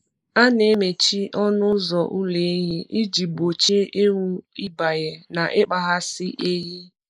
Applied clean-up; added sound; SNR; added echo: neural mask model Resemble Enhance denoiser.